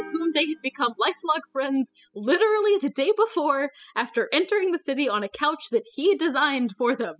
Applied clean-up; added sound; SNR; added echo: classical method spectral subtraction.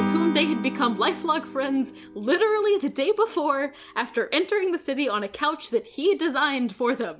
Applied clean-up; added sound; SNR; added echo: none; Acoustic guitar / Strum; 11 dB; none.